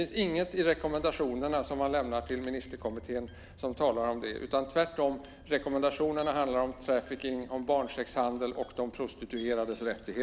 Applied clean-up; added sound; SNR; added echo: none; Wind chime; 19 dB; none.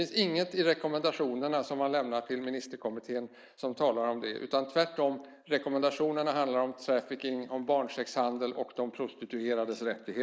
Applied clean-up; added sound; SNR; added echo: neural mask model Resemble Enhance denoiser.